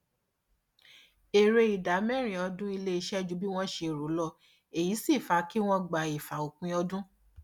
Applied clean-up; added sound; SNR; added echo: none; none; none; none.